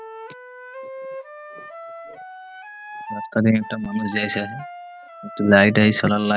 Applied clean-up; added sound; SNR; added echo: none; Wind instrument, woodwind instrument; 14 dB; none.